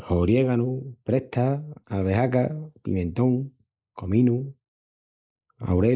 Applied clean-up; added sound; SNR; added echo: neural mask model Resemble Enhance denoiser.